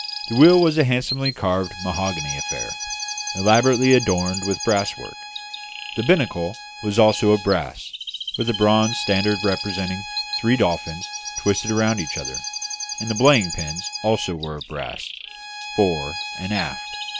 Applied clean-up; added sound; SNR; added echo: none; Chirp, tweet + Bowed string instrument; 9 dB; none.